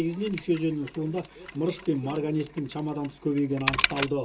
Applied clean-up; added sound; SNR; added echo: none; Mechanisms; 7 dB; reverberation time 0.2 s.